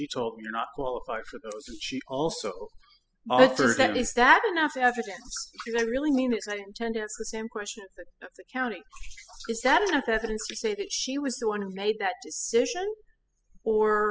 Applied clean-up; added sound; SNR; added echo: classical method spectral subtraction.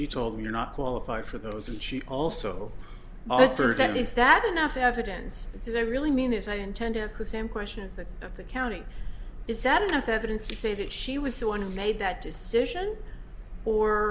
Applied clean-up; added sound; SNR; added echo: none; none; none; none.